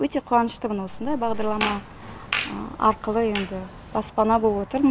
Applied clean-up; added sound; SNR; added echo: none; Fart; 8 dB; none.